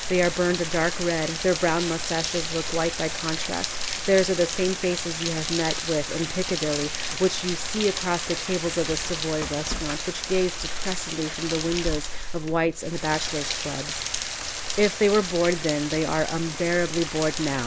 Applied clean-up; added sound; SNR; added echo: none; Rain; 6 dB; none.